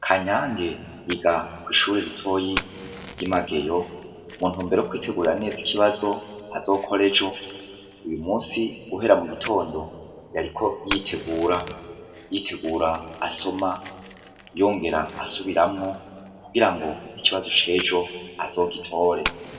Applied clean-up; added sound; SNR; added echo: none; Fire; 14 dB; reverberation time 1.8 s.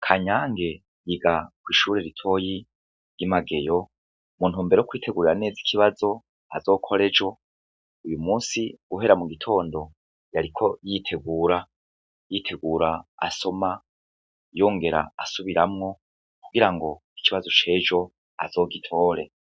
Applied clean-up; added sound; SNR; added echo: none; none; none; none.